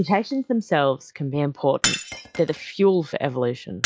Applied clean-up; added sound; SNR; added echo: classical method log-MMSE.